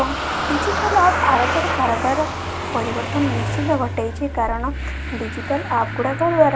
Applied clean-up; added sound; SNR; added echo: none; Engine starting / Motor vehicle (road); 3 dB; none.